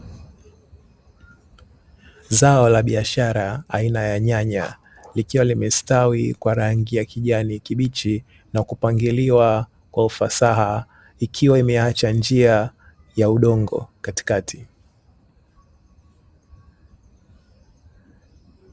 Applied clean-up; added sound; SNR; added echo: none; none; none; none.